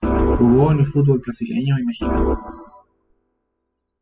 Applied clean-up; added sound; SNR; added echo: classical method spectral subtraction.